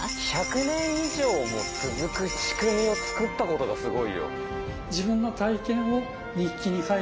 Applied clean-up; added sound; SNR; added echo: none; none; none; none.